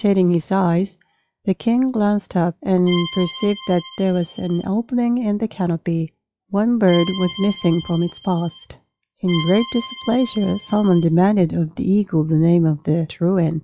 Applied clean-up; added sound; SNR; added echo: classical method log-MMSE.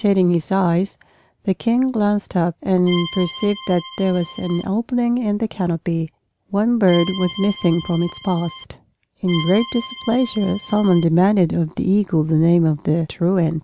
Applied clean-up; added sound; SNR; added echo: none; Accordion; 12 dB; none.